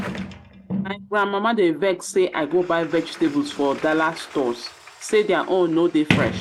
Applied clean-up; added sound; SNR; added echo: none; Sliding door; 9 dB; none.